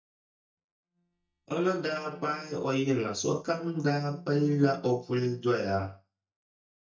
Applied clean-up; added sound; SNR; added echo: neural mask model DeepFilterNet 3.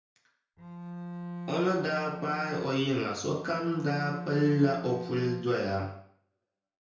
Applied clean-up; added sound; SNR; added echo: none; Bowed string instrument; 9 dB; reverberation time 0.5 s.